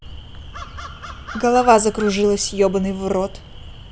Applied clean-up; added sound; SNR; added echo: none; Crow; 15 dB; none.